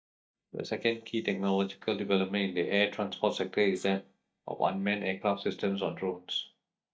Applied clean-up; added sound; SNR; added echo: neural mask model DeepFilterNet 3.